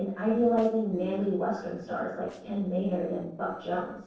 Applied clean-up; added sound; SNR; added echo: neural separator model SepFormer DNS4.